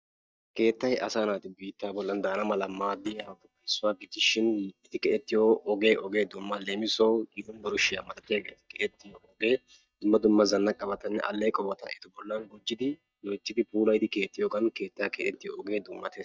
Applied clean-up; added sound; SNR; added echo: neural mask model DeepFilterNet 3.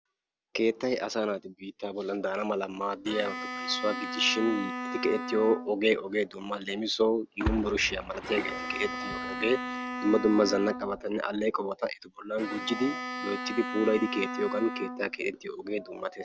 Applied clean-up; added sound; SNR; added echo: none; Splash, splatter + Bowed string instrument; 7 dB; none.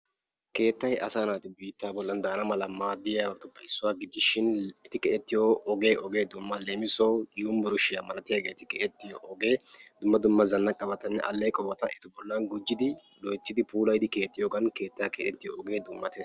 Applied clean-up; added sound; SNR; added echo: none; none; none; none.